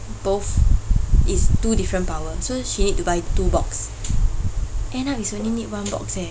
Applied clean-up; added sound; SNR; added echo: none; none; none; none.